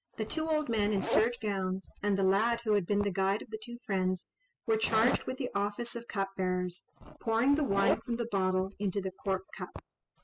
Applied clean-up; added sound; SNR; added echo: classical method spectral subtraction.